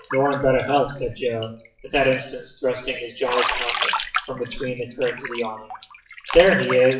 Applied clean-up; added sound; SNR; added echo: classical method WPE with log-MMSE.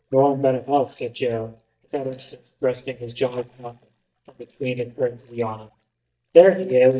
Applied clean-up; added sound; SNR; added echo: neural mask model DeepFilterNet 3.